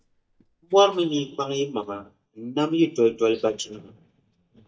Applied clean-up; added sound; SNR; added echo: neural mask model DeepFilterNet 3.